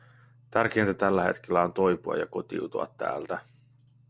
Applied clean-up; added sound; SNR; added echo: none; none; none; none.